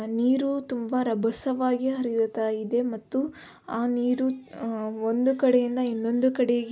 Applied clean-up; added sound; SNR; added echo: none; none; none; none.